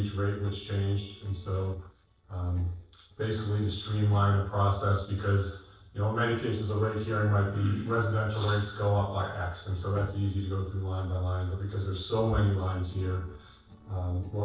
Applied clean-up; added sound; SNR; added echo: neural separator model SepFormer DNS4.